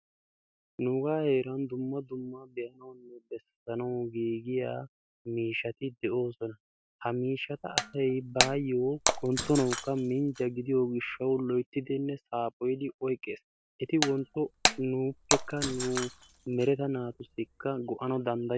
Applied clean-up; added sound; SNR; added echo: none; Shatter; 3 dB; none.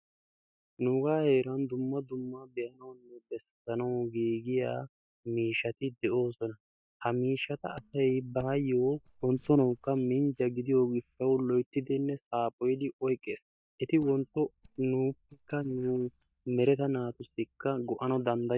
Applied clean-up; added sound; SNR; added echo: neural mask model DeepFilterNet 3.